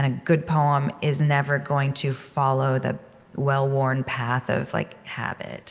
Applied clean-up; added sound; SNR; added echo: none; none; none; none.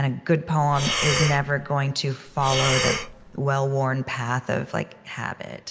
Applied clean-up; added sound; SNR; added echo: none; Breathing; 2 dB; none.